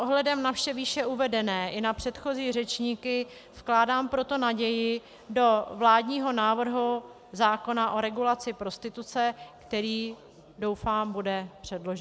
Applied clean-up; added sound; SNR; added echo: none; none; none; none.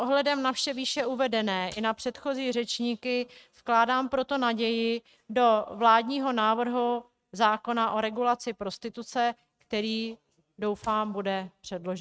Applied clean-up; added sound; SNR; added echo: neural mask model RNNoise.